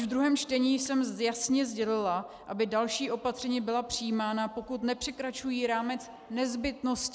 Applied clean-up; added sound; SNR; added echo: none; none; none; none.